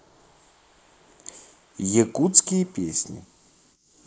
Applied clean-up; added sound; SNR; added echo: neural mask model Resemble Enhance denoiser.